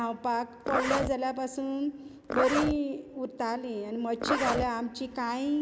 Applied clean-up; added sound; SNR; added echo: none; Zipper (clothing); 4 dB; none.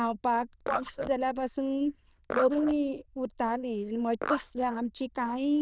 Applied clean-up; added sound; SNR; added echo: neural diffusion model UNIVERSE++.